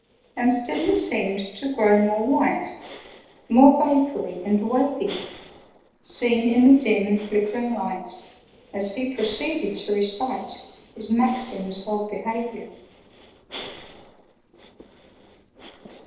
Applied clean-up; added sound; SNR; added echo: neural separator model SepFormer DNS4.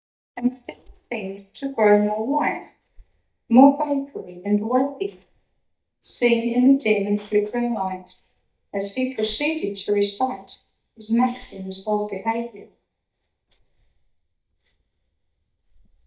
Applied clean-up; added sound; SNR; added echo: neural mask model DeepFilterNet 3.